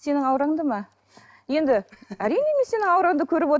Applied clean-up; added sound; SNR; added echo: none; none; none; none.